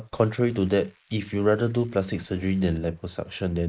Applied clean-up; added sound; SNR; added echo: neural mask model Resemble Enhance denoiser.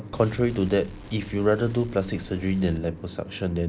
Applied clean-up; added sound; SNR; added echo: none; Explosion; 17 dB; none.